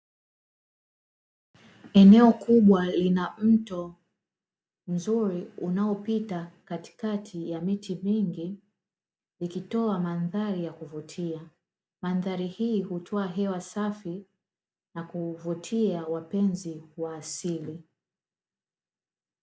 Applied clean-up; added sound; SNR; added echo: none; none; none; none.